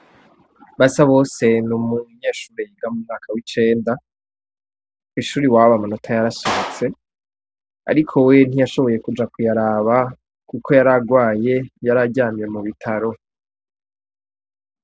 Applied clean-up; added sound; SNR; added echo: none; Clapping; 10 dB; none.